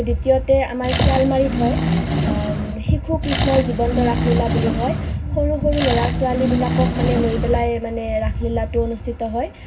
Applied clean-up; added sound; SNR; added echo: none; Accelerating, revving, vroom; 2 dB; reverberation time 0.4 s.